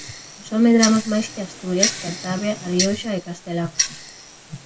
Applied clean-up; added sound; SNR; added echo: none; Tick-tock; 6 dB; reverberation time 0.2 s.